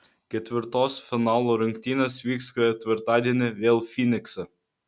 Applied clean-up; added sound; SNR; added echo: none; none; none; none.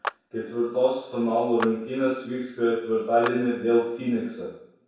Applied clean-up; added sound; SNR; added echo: none; Clapping; 14 dB; reverberation time 0.7 s.